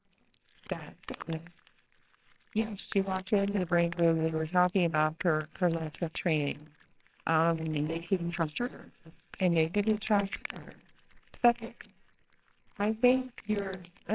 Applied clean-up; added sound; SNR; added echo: neural separator model SepFormer WHAMR!.